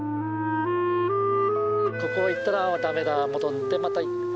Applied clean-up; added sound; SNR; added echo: none; Wind instrument, woodwind instrument; -3 dB; none.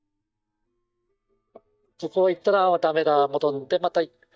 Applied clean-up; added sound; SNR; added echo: neural mask model DeepFilterNet 3.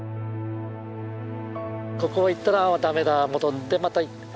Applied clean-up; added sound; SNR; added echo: none; none; none; none.